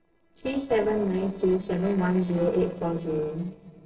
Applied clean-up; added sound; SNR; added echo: neural separator model SepFormer DNS4.